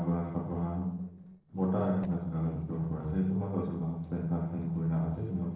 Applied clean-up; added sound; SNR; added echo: neural separator model SepFormer DNS4.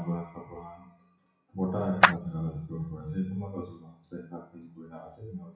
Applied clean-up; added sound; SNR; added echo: classical method WPE with log-MMSE.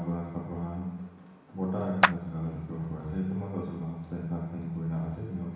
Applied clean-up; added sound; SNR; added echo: none; Clapping; -3 dB; reverberation time 1.1 s.